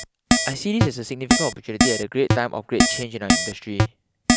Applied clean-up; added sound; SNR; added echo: none; Keyboard (musical); -5 dB; none.